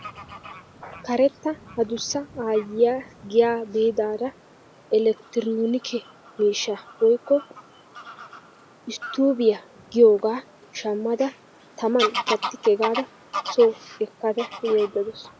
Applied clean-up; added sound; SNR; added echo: none; Bird vocalization, bird call, bird song / Fowl; 13 dB; none.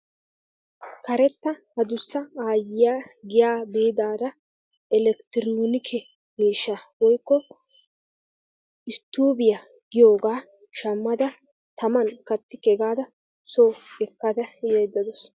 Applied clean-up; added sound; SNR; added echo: none; none; none; none.